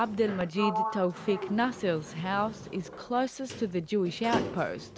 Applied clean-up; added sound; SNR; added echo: none; Sliding door; 7 dB; none.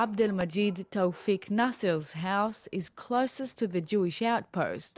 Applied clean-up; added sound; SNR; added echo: none; none; none; none.